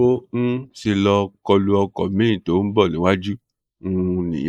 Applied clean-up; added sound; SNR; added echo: neural mask model Resemble Enhance denoiser.